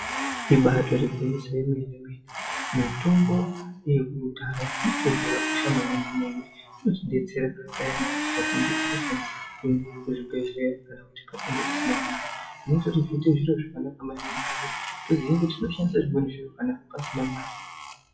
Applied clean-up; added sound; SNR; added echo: classical method WPE with log-MMSE.